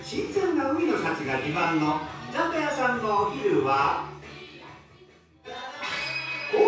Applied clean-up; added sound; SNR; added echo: none; none; none; reverberation time 0.6 s.